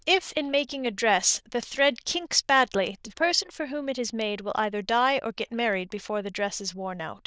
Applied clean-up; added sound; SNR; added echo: neural diffusion model UNIVERSE++.